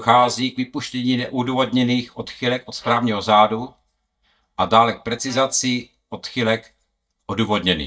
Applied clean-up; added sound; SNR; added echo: neural mask model DeepFilterNet 3.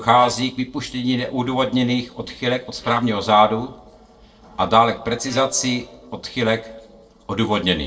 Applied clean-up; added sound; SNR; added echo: neural separator model SepFormer DNS4.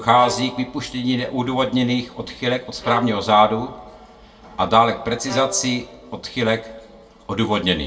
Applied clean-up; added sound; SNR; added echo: none; Bowed string instrument; 16 dB; reverberation time 0.2 s.